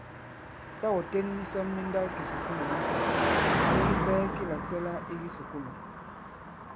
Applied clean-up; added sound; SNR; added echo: none; Car passing by; -3 dB; none.